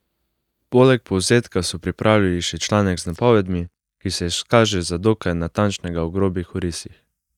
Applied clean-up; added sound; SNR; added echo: neural mask model DeepFilterNet 3.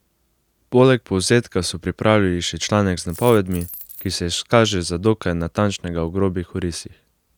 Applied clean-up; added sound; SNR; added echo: none; Coin (dropping); 17 dB; none.